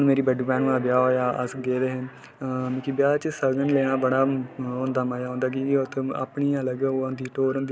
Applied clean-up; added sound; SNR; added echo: none; none; none; none.